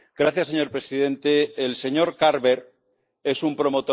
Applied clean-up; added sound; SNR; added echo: neural mask model Resemble Enhance denoiser.